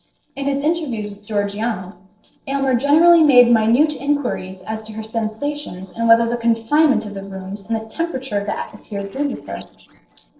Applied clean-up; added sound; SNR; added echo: neural separator model SepFormer DNS4.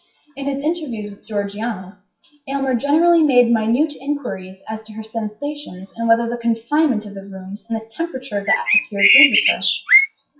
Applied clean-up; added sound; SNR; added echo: classical method WPE with log-MMSE.